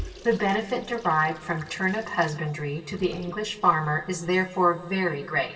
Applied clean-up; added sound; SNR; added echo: none; Sink (filling or washing) / Water tap, faucet; 19 dB; reverberation time 1.8 s.